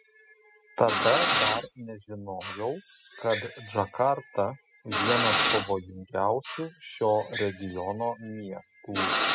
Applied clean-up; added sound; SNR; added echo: classical method spectral subtraction.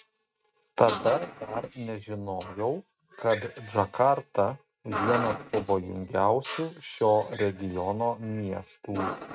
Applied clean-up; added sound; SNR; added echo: neural mask model RNNoise.